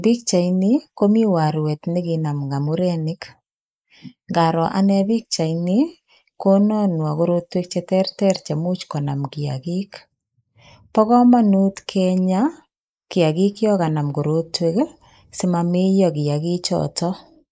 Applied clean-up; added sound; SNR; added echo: neural mask model Resemble Enhance denoiser.